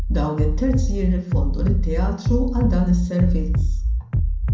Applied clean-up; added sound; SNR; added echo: none; Bass drum; -4 dB; reverberation time 0.6 s.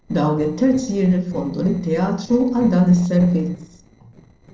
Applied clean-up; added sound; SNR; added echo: neural separator model SepFormer DNS4.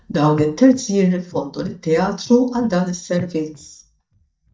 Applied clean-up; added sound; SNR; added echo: neural mask model DeepFilterNet 3.